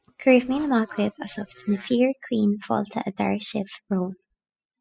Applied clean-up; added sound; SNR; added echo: classical method spectral subtraction.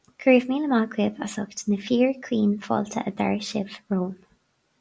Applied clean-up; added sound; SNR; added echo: none; none; none; none.